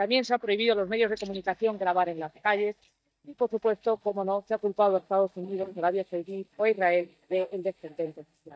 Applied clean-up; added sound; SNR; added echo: neural mask model DeepFilterNet 3.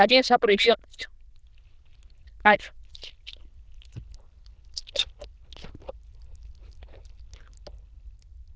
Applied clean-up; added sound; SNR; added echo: neural diffusion model UNIVERSE++.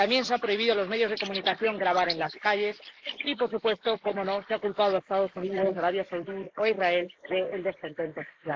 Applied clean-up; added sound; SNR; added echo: neural mask model Resemble Enhance denoiser.